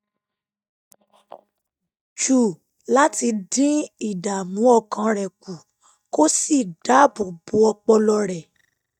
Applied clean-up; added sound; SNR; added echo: neural mask model DeepFilterNet 3.